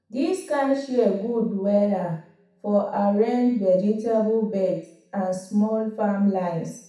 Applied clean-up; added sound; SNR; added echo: none; none; none; reverberation time 0.7 s.